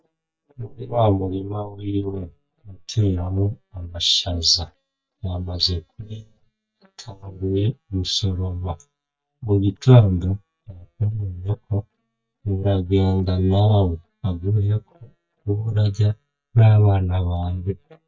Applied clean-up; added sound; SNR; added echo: neural mask model DeepFilterNet 3.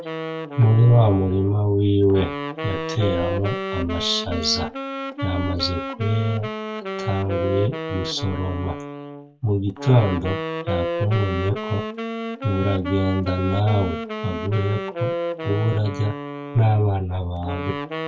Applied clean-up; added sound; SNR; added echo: none; Wind instrument, woodwind instrument; 7 dB; reverberation time 0.1 s.